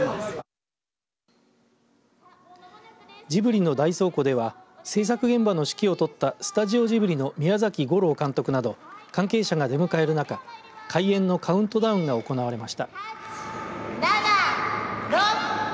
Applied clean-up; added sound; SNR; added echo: none; none; none; none.